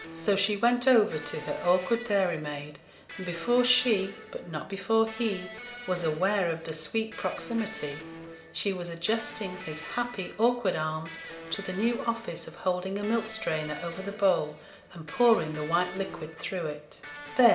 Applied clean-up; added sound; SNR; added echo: none; Electric guitar; 15 dB; reverberation time 1.6 s.